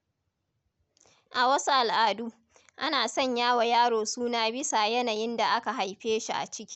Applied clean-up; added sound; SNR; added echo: none; none; none; none.